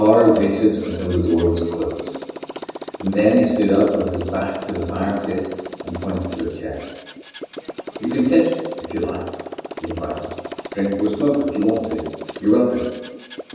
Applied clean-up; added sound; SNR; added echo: none; Motorcycle; 12 dB; reverberation time 1.1 s.